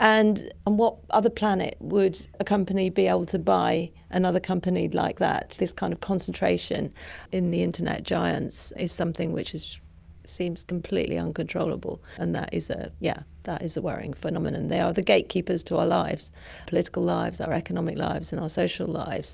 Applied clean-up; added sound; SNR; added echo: none; none; none; none.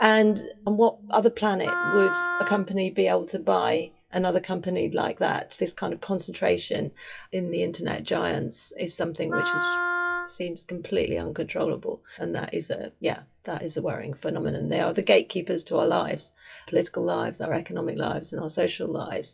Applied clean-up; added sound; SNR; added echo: classical method WPE with log-MMSE.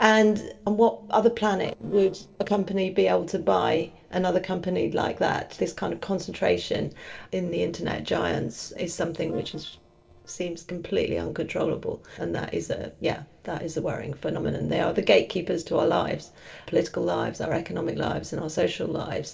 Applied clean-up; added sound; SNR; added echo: neural separator model SepFormer DNS4.